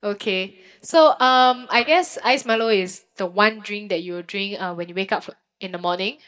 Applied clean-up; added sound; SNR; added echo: neural mask model DeepFilterNet 3.